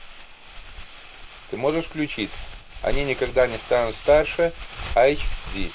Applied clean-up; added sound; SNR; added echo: none; Crumpling, crinkling; 7 dB; none.